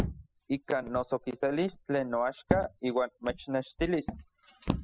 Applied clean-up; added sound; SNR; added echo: classical method spectral subtraction.